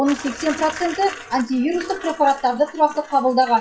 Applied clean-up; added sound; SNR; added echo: classical method WPE with log-MMSE.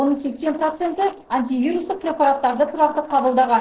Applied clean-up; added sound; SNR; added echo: neural separator model SepFormer DNS4.